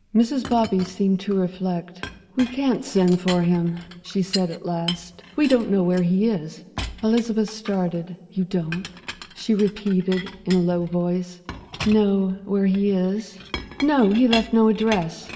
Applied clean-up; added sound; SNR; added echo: none; Chink, clink; 15 dB; reverberation time 1.8 s.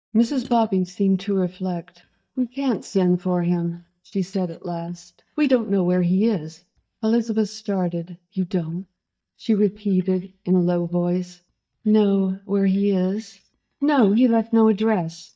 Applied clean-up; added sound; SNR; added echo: neural mask model DeepFilterNet 3.